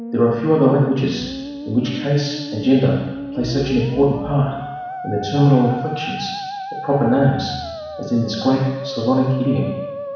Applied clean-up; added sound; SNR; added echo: none; Musical instrument; 10 dB; reverberation time 1.1 s.